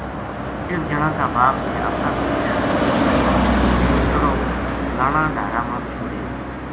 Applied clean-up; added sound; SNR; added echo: none; Car passing by; -4 dB; none.